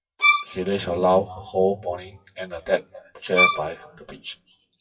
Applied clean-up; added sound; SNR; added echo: classical method WPE with log-MMSE.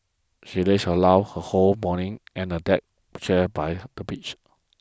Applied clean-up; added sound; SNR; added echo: none; none; none; none.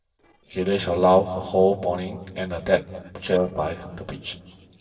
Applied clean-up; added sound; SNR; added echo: neural separator model SepFormer DNS4.